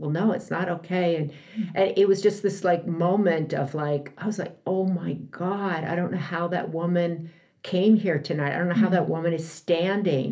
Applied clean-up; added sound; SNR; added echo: none; none; none; reverberation time 0.3 s.